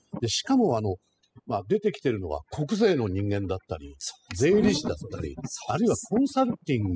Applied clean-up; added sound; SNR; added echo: classical method spectral subtraction.